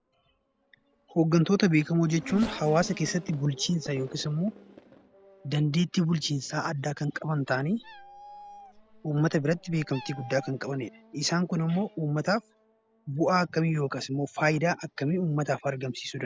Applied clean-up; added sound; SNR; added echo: none; Meow + Race car, auto racing / Accelerating, revving, vroom; 19 dB; none.